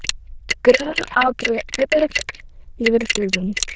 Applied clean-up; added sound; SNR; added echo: neural diffusion model UNIVERSE++.